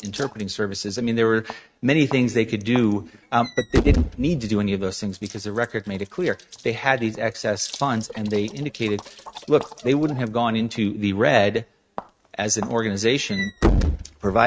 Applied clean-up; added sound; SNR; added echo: neural mask model RNNoise.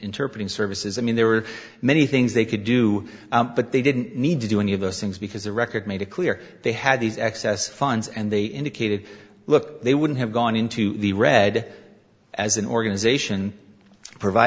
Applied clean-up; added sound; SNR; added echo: none; none; none; none.